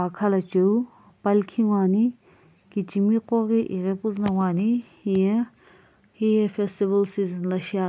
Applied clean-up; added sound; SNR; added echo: none; none; none; none.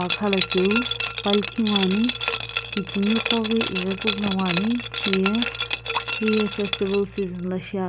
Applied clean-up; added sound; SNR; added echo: none; Liquid; 4 dB; none.